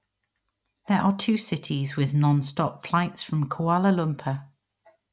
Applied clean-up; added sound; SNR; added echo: none; none; none; none.